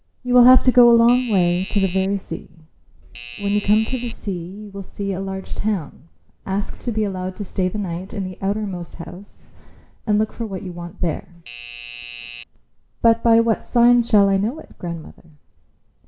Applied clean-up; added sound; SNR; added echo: none; Doorbell; 15 dB; none.